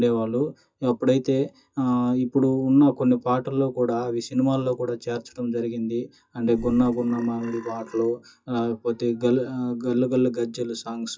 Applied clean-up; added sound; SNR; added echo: classical method WPE with log-MMSE.